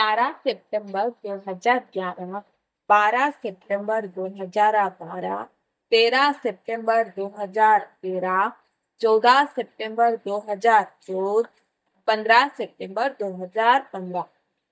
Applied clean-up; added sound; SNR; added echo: neural mask model DeepFilterNet 3.